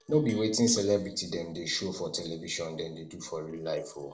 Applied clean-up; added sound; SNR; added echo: neural separator model SepFormer DNS4.